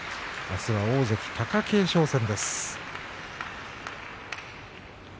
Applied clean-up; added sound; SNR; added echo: none; none; none; none.